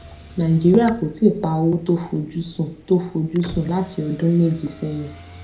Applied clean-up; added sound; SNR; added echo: none; Motor vehicle (road); 20 dB; reverberation time 0.4 s.